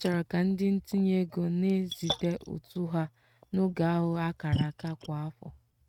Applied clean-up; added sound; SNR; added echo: neural mask model RNNoise.